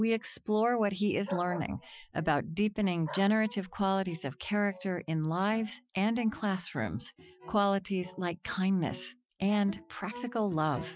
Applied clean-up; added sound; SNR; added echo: classical method Wiener filter.